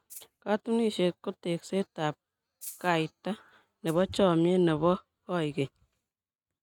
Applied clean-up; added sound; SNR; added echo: neural mask model RNNoise.